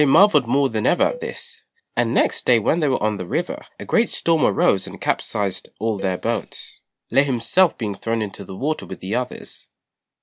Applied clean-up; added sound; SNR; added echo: none; Cowbell + Tambourine; 19 dB; none.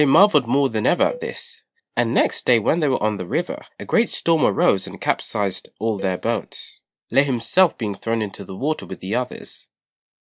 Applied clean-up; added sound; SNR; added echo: neural mask model DeepFilterNet 3.